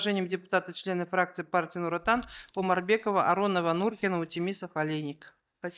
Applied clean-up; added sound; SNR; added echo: neural mask model DeepFilterNet 3.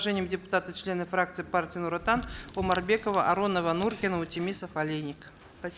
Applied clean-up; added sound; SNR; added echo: none; Crackle; 15 dB; none.